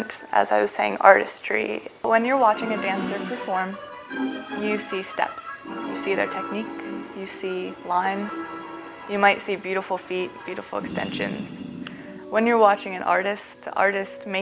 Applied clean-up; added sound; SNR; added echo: none; none; none; none.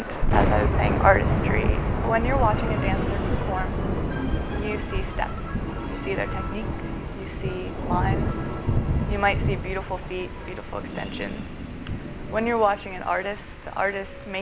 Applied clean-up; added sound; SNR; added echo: none; Thunder / Rain; -2 dB; none.